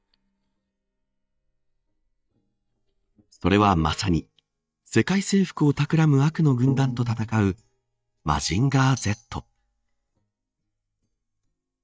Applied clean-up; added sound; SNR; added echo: neural mask model DeepFilterNet 3.